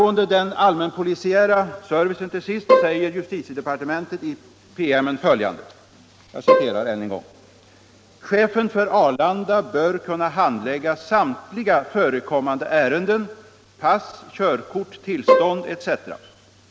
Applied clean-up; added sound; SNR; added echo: none; Bowed string instrument; -2 dB; none.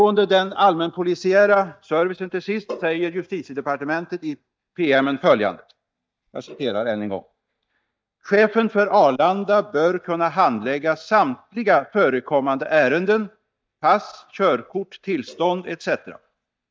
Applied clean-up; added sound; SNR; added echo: neural mask model DeepFilterNet 3.